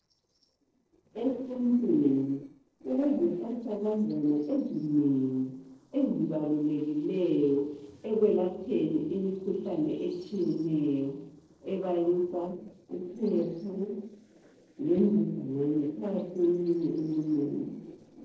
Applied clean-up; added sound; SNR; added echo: neural separator model SepFormer DNS4.